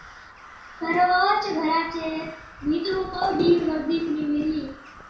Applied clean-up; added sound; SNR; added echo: none; Crow; 20 dB; reverberation time 0.6 s.